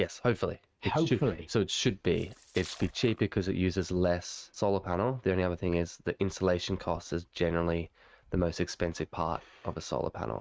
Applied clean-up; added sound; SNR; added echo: neural mask model RNNoise.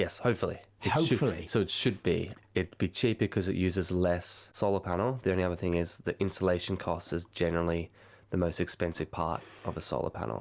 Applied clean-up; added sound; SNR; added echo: none; none; none; none.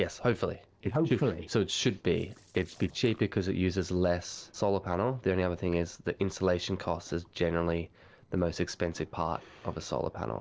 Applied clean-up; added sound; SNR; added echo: neural separator model SepFormer DNS4.